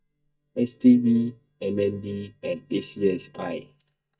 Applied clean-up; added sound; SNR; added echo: neural mask model DeepFilterNet 3.